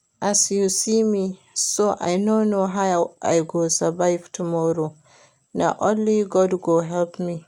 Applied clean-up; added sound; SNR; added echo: none; none; none; none.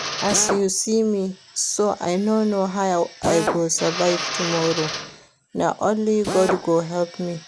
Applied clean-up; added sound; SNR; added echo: none; Drill + Drill; 8 dB; none.